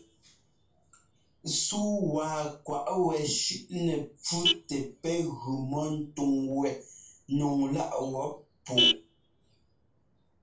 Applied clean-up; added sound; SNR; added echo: none; Vehicle horn, car horn, honking; 5 dB; reverberation time 0.3 s.